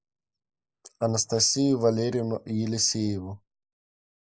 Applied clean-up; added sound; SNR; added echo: neural mask model Resemble Enhance denoiser.